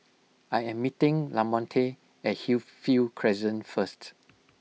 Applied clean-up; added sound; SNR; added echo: none; none; none; none.